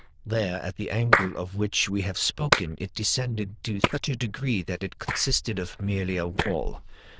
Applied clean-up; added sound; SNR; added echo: neural diffusion model UNIVERSE++.